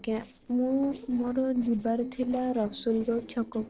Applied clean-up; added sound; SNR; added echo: neural separator model SepFormer DNS4.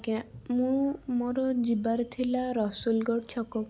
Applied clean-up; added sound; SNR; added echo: none; none; none; none.